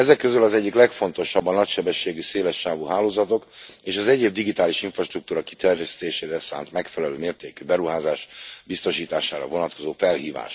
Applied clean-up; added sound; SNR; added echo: none; none; none; none.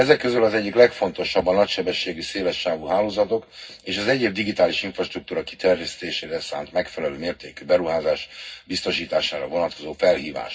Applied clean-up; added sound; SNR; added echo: none; none; none; reverberation time 0.4 s.